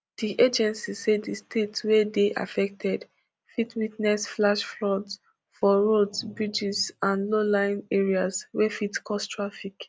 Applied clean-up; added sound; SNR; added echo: none; none; none; none.